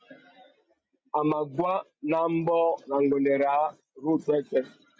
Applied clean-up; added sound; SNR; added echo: none; none; none; none.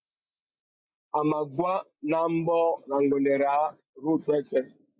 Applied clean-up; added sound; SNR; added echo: neural mask model Resemble Enhance denoiser.